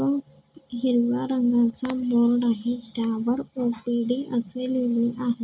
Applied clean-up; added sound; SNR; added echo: none; none; none; none.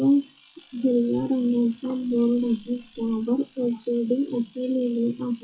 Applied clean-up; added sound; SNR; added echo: classical method WPE with log-MMSE.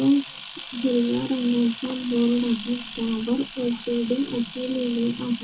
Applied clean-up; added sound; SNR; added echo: none; Camera; 14 dB; reverberation time 0.2 s.